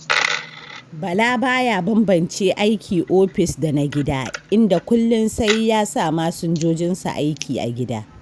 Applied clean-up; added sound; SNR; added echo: none; Coin (dropping); 12 dB; none.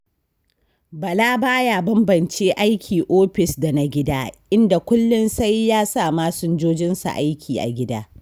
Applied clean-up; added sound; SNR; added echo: none; none; none; none.